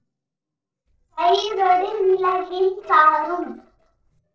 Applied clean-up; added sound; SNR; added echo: neural separator model SepFormer DNS4.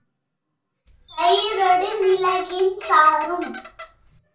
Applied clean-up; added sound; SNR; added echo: none; Squeak; 14 dB; reverberation time 0.3 s.